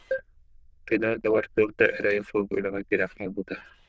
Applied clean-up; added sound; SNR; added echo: neural diffusion model UNIVERSE++.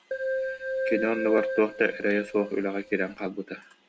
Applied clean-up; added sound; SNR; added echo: none; Keyboard (musical); 4 dB; none.